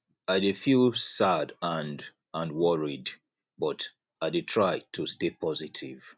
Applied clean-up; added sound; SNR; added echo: none; none; none; none.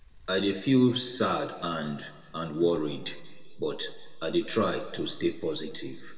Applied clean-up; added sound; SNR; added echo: none; Mechanisms / Bicycle; 13 dB; reverberation time 1.4 s.